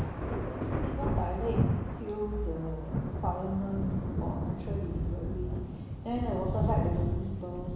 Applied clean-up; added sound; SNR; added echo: none; Thunder; -3 dB; reverberation time 1.0 s.